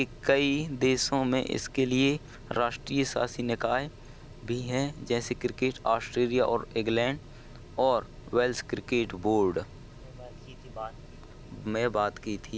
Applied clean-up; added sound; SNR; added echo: none; Mechanical fan; 17 dB; none.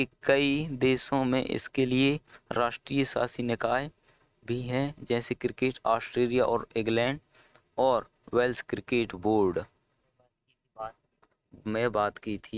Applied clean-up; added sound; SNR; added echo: neural mask model RNNoise.